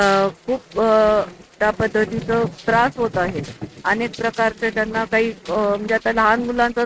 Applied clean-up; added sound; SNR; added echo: neural mask model RNNoise.